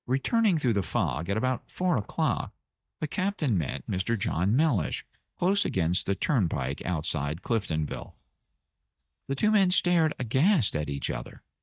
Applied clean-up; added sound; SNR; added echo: neural mask model DeepFilterNet 3.